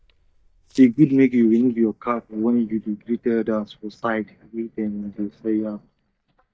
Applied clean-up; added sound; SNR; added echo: neural mask model DeepFilterNet 3.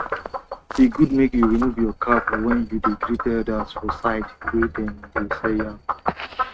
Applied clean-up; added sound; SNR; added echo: neural mask model RNNoise.